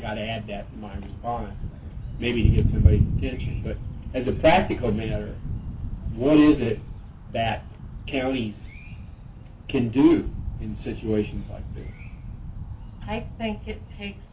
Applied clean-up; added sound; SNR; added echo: none; Thunder; 2 dB; reverberation time 0.2 s.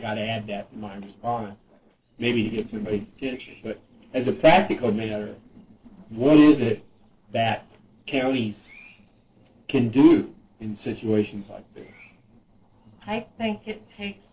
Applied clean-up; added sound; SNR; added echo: neural separator model SepFormer DNS4.